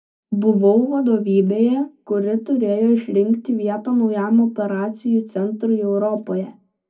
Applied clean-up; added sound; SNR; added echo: none; none; none; reverberation time 0.4 s.